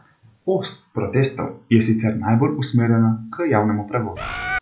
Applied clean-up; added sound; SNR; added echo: none; Bird; 5 dB; none.